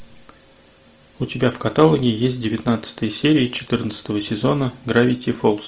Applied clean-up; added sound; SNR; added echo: none; none; none; none.